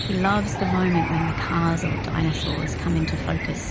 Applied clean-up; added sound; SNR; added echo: none; Cricket / Chicken, rooster; 2 dB; none.